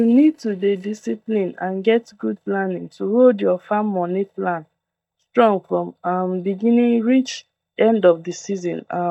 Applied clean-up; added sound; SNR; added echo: neural mask model DeepFilterNet 3.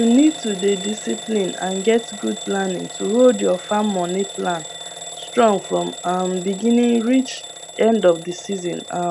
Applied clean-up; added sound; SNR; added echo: none; Alarm / Bell; 13 dB; none.